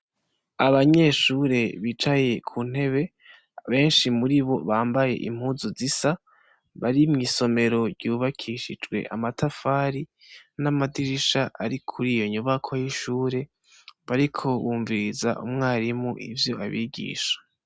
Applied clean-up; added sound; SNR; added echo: none; none; none; none.